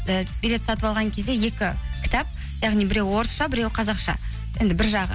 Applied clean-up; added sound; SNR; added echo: none; none; none; none.